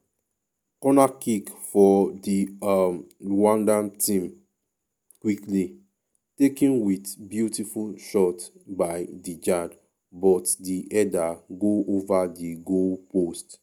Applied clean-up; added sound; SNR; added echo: none; none; none; none.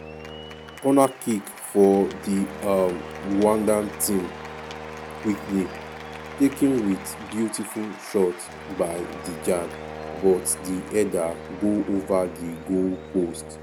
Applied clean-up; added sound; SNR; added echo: none; Applause / Cheering + Brass instrument; 12 dB; none.